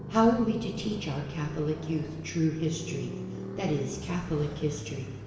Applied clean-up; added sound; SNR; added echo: none; Motorcycle; 9 dB; reverberation time 1.0 s.